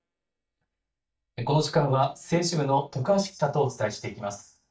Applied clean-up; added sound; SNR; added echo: neural mask model DeepFilterNet 3.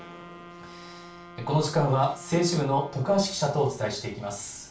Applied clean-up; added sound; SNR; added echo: none; Wind instrument, woodwind instrument; 20 dB; reverberation time 0.3 s.